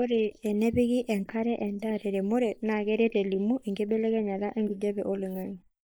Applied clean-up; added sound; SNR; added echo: neural mask model Resemble Enhance denoiser.